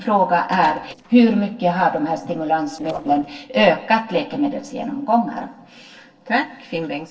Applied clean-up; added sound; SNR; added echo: neural separator model SepFormer DNS4.